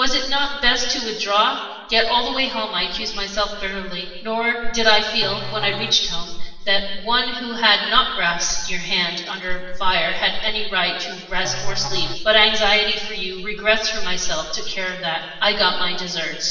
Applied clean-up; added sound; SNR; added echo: none; Musical instrument; 17 dB; reverberation time 1.3 s.